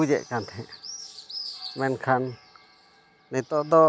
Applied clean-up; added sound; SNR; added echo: none; Bird; 17 dB; none.